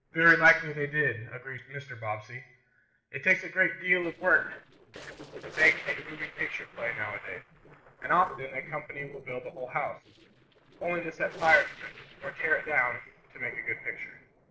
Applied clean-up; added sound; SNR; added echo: neural separator model SepFormer DNS4.